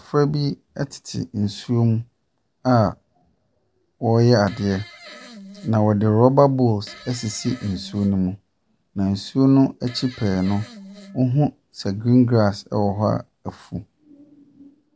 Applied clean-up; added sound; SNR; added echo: none; Fart; 20 dB; none.